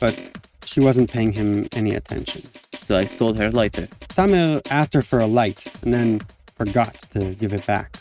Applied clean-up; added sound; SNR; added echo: neural mask model RNNoise.